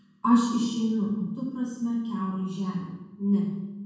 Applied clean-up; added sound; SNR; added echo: none; none; none; reverberation time 1.1 s.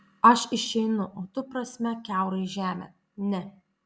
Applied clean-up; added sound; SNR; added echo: none; none; none; none.